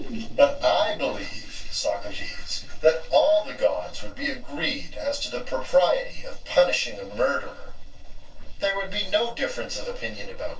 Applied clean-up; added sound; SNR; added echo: neural separator model SepFormer DNS4.